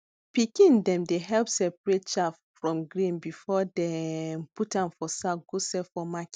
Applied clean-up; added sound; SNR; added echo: none; none; none; none.